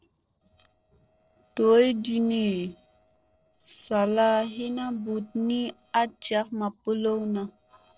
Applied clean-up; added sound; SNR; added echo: neural separator model SepFormer DNS4.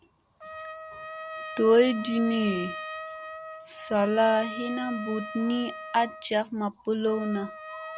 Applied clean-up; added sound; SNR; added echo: none; Trumpet; 12 dB; none.